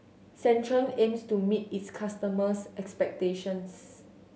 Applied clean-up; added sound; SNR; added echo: none; none; none; none.